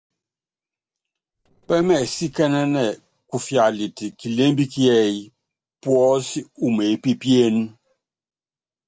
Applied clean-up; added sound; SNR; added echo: neural separator model SepFormer DNS4.